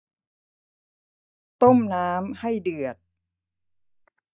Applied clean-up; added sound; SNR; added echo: neural mask model DeepFilterNet 3.